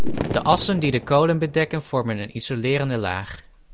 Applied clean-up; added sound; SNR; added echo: none; Fireworks; 5 dB; none.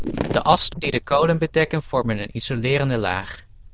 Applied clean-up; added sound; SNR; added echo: neural diffusion model UNIVERSE++.